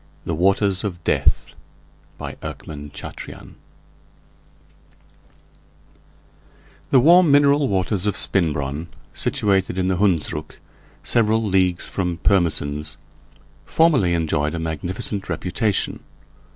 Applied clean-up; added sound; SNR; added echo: none; none; none; none.